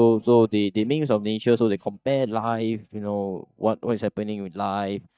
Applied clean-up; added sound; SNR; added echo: neural mask model DeepFilterNet 3.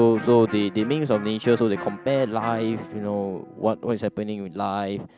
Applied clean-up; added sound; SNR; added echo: none; Electric guitar; 16 dB; none.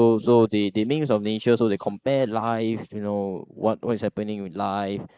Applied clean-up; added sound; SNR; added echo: neural mask model Resemble Enhance denoiser.